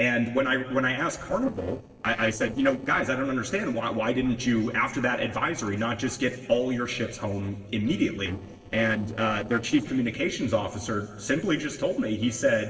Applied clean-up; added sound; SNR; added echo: neural separator model SepFormer DNS4.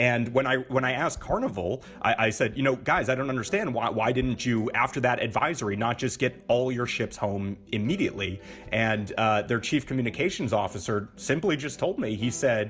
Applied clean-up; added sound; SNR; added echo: none; none; none; none.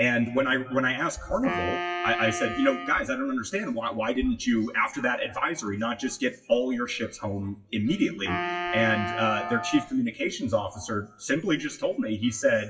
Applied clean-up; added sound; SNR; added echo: classical method WPE with log-MMSE.